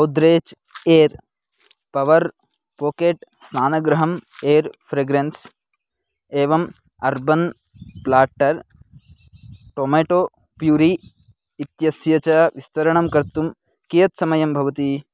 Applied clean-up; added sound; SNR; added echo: none; none; none; none.